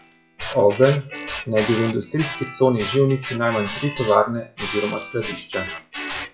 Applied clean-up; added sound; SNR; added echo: classical method WPE with log-MMSE.